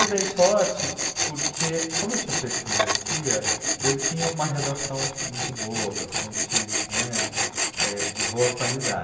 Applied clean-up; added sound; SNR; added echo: none; Tools; -2 dB; reverberation time 1.4 s.